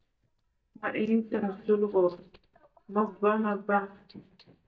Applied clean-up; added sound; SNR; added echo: neural mask model DeepFilterNet 3.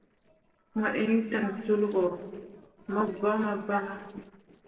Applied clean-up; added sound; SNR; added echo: neural separator model SepFormer DNS4.